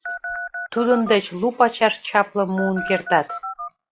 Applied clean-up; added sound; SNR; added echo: classical method log-MMSE.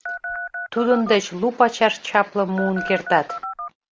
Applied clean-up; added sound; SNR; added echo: none; Telephone; 9 dB; none.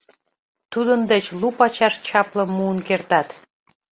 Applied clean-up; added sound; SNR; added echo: none; none; none; none.